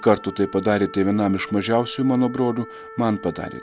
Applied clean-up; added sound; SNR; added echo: none; Wind instrument, woodwind instrument; 17 dB; none.